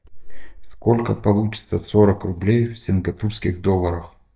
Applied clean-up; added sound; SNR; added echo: neural mask model DeepFilterNet 3.